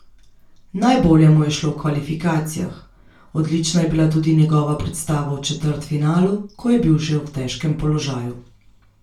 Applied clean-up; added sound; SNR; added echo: none; none; none; reverberation time 0.3 s.